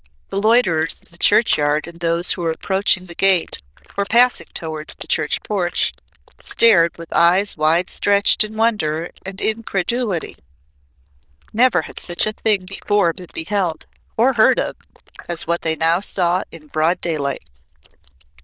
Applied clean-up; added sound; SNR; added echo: neural diffusion model UNIVERSE++.